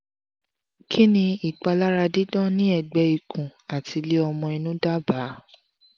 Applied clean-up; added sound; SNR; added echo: none; none; none; none.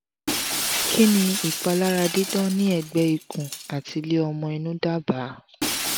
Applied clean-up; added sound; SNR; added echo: none; Shatter; 6 dB; none.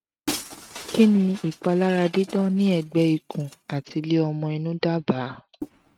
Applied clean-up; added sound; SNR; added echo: neural mask model RNNoise.